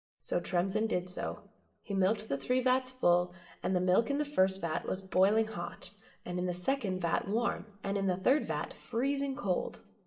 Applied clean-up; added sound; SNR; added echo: none; none; none; reverberation time 0.7 s.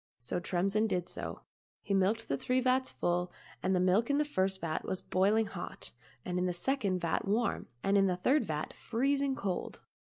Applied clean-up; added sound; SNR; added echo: none; none; none; none.